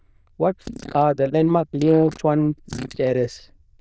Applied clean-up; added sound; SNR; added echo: neural diffusion model UNIVERSE++.